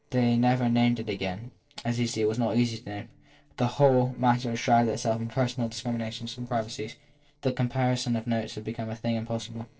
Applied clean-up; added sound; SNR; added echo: neural separator model SepFormer DNS4.